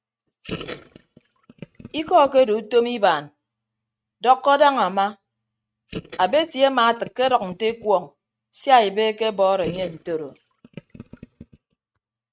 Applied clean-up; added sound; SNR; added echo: neural mask model RNNoise.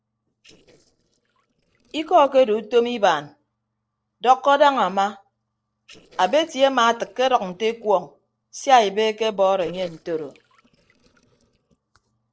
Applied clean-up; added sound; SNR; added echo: neural separator model SepFormer DNS4.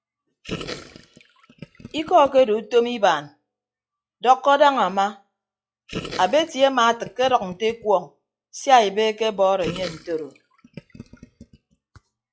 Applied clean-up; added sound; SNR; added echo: classical method log-MMSE.